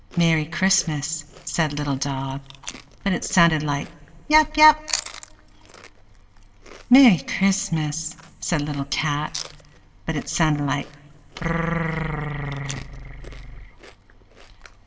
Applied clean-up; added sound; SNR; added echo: none; Chewing, mastication; 18 dB; reverberation time 0.4 s.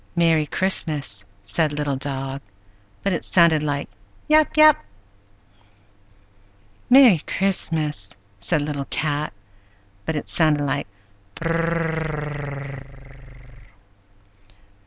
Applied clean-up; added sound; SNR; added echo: none; none; none; none.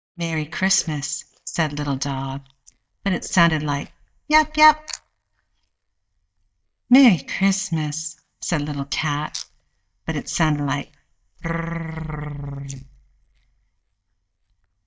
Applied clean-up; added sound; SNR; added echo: neural mask model DeepFilterNet 3.